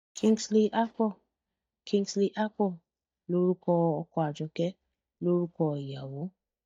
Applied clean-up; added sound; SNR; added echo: neural mask model DeepFilterNet 3.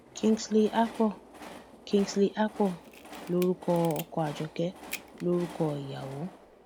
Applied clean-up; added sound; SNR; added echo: none; Camera + Train; 16 dB; none.